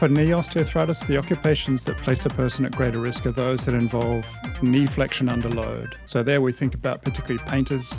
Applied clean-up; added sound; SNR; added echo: none; Drum kit; 11 dB; none.